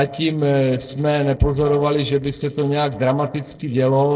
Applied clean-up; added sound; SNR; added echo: neural separator model SepFormer DNS4.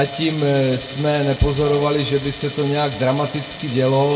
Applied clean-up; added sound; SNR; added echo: none; Tools; 13 dB; reverberation time 1.0 s.